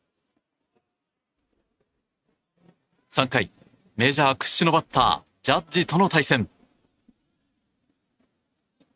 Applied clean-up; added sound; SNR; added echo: neural mask model RNNoise.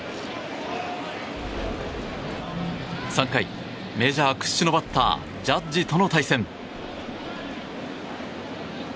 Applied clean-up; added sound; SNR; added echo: none; Animal; 12 dB; none.